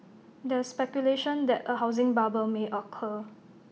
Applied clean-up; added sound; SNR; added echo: none; none; none; none.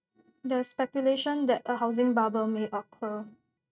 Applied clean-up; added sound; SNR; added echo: neural mask model RNNoise.